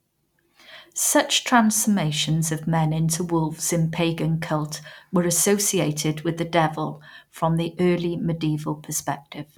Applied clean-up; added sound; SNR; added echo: none; none; none; none.